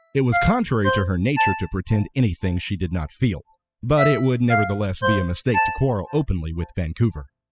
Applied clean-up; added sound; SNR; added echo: classical method spectral subtraction.